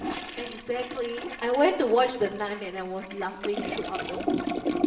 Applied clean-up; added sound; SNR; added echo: none; Toilet flush; 4 dB; reverberation time 0.8 s.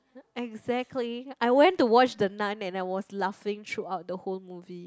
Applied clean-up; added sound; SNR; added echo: none; none; none; none.